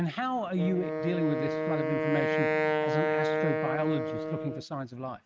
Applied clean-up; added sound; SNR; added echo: neural mask model RNNoise.